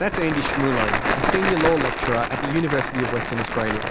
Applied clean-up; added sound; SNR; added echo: none; Crumpling, crinkling; 0 dB; none.